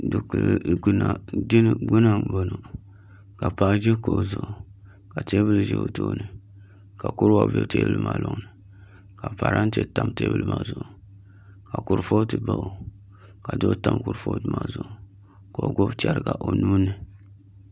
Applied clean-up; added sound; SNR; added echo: none; none; none; none.